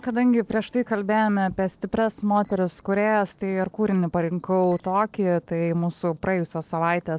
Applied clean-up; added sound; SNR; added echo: neural separator model SepFormer DNS4.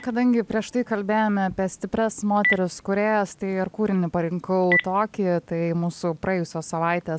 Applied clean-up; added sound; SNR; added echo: none; Telephone; 10 dB; none.